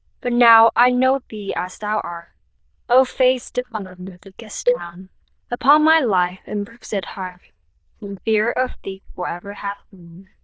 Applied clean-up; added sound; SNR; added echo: neural diffusion model UNIVERSE++.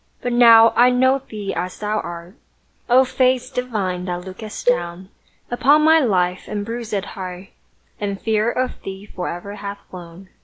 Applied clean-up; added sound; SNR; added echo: none; Cowbell; 6 dB; none.